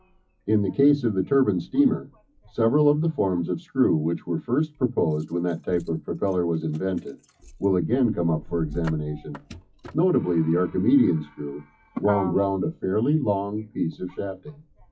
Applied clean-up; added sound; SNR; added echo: classical method WPE with log-MMSE.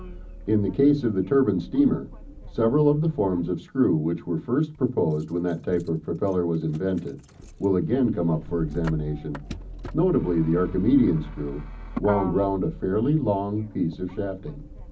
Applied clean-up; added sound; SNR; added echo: none; Motor vehicle (road); 15 dB; reverberation time 0.4 s.